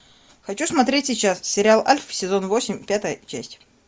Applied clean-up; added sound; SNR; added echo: none; none; none; none.